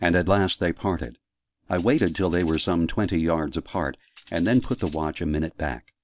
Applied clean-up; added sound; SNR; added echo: none; Tambourine; 17 dB; none.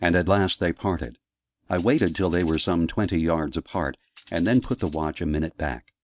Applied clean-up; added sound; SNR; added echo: neural mask model RNNoise.